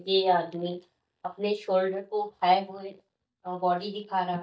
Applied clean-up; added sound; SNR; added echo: neural mask model DeepFilterNet 3.